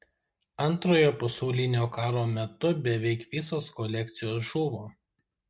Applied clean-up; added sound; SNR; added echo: none; none; none; none.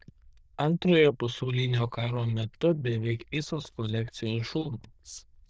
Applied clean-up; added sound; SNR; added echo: neural diffusion model UNIVERSE++.